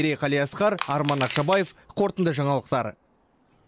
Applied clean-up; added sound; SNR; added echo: none; Crushing; 8 dB; none.